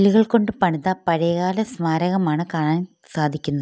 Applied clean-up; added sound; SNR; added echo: none; none; none; none.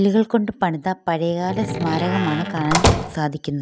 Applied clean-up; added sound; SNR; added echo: none; Slam; 1 dB; none.